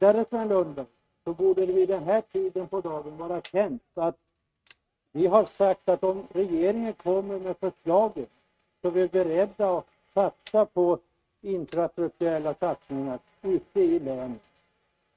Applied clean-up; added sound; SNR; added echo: neural mask model RNNoise.